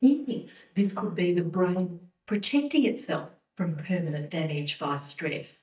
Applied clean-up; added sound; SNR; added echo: neural mask model DeepFilterNet 3.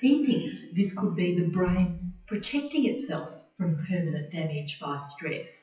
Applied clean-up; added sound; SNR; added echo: classical method WPE with log-MMSE.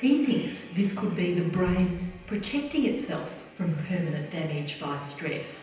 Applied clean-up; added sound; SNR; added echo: none; Boom; 18 dB; reverberation time 0.9 s.